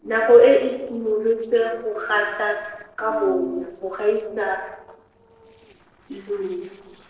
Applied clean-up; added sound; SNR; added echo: neural separator model SepFormer DNS4.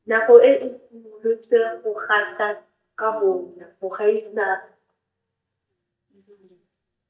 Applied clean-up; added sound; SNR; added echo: neural mask model DeepFilterNet 3.